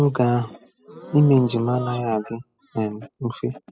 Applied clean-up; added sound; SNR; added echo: classical method spectral subtraction.